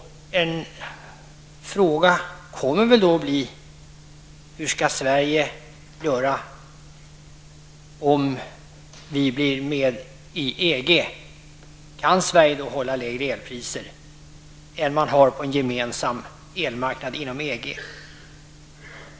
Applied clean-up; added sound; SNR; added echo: none; none; none; none.